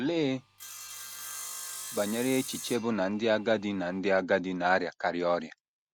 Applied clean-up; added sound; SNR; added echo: none; Sawing; 13 dB; none.